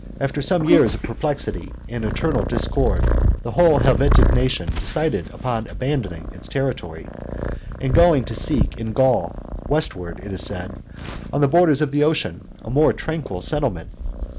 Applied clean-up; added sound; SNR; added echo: none; Purr; 3 dB; none.